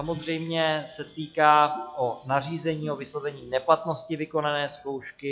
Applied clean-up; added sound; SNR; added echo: classical method log-MMSE.